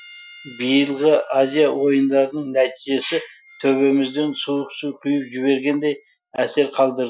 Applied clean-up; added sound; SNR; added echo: classical method Wiener filter.